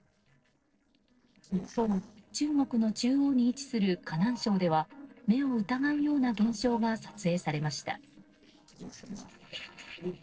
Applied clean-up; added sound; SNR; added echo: neural separator model SepFormer DNS4.